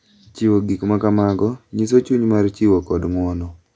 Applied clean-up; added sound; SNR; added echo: none; none; none; none.